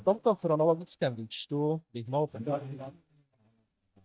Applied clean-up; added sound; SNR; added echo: neural mask model DeepFilterNet 3.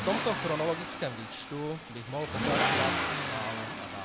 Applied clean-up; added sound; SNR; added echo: none; Accelerating, revving, vroom; -2 dB; none.